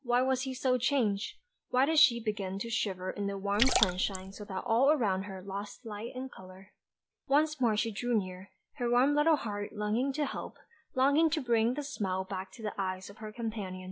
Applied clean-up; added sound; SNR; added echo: none; Splash, splatter; 0 dB; none.